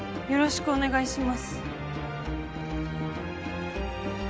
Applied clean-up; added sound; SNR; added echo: none; none; none; none.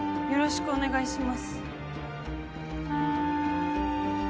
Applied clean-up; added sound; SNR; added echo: none; Wind instrument, woodwind instrument; 0 dB; none.